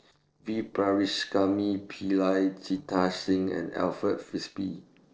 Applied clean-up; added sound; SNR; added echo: neural separator model SepFormer DNS4.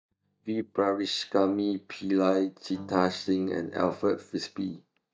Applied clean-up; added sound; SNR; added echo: neural mask model DeepFilterNet 3.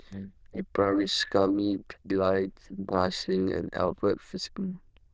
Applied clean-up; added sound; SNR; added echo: neural diffusion model UNIVERSE++.